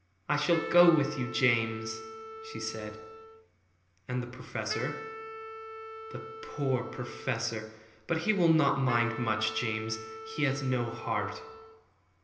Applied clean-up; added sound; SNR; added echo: none; Wind instrument, woodwind instrument; 12 dB; reverberation time 0.8 s.